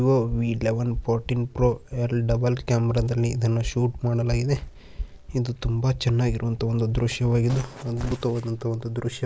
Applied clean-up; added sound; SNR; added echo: none; none; none; none.